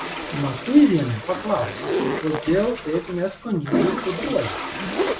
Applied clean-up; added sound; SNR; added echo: none; Zipper (clothing) + Toilet flush; 4 dB; none.